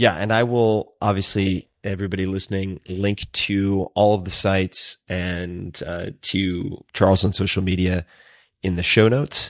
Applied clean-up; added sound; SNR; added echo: neural mask model DeepFilterNet 3.